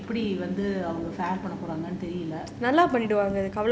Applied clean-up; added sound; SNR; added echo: none; Piano; 13 dB; none.